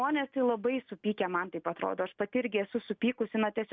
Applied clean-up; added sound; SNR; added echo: none; none; none; none.